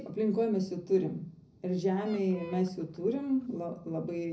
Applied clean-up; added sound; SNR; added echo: none; Fowl; 19 dB; reverberation time 0.4 s.